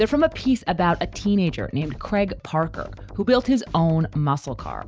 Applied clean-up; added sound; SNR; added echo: none; none; none; none.